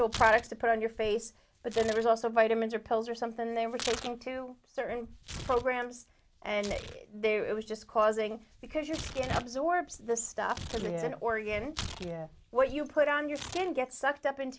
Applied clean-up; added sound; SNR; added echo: none; Tearing; 14 dB; none.